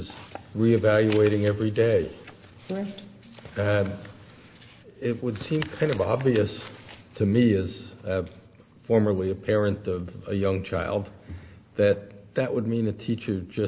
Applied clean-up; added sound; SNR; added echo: none; none; none; none.